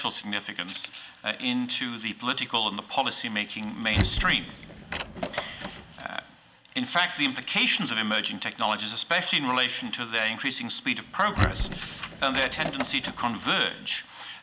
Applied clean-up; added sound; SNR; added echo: none; Door; 4 dB; none.